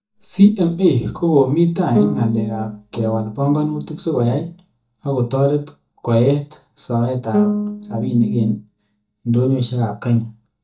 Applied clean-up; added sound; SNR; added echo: neural mask model DeepFilterNet 3.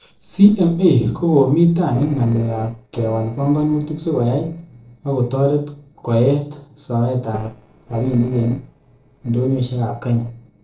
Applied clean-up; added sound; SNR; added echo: neural separator model SepFormer DNS4.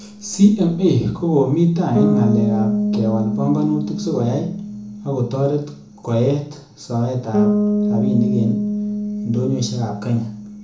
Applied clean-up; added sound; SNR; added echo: none; Bass guitar; 2 dB; reverberation time 0.7 s.